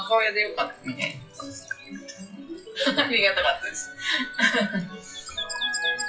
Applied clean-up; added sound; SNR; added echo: classical method WPE with log-MMSE.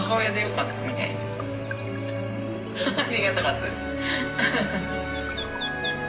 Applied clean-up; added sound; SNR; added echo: none; Water / Bird; 13 dB; reverberation time 2.1 s.